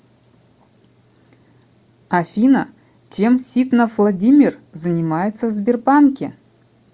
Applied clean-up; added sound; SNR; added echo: none; none; none; none.